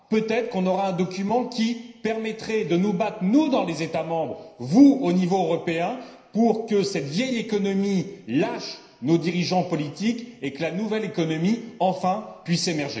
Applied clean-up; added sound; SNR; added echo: none; none; none; reverberation time 0.9 s.